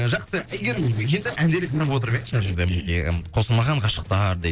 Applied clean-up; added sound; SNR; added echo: neural separator model SepFormer DNS4.